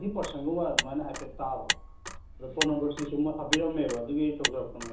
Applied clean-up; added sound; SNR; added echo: none; Motor vehicle (road); 4 dB; reverberation time 1.2 s.